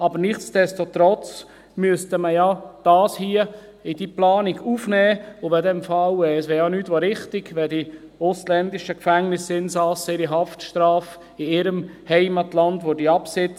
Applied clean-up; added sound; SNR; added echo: none; none; none; none.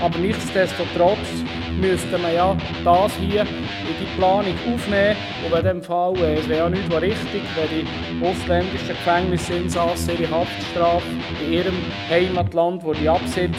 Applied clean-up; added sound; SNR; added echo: none; Electric guitar; 5 dB; none.